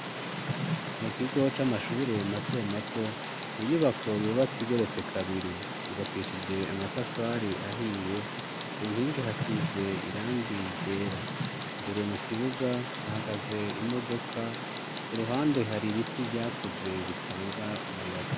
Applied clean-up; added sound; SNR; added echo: none; Tick; 3 dB; none.